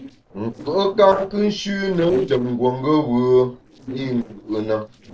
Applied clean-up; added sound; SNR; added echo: neural separator model SepFormer DNS4.